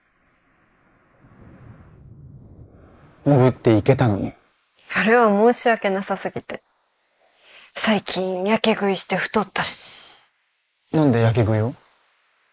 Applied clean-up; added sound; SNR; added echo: neural mask model Resemble Enhance denoiser.